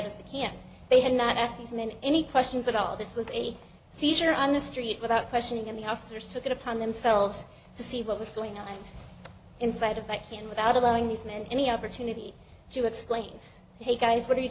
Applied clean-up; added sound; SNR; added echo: none; none; none; none.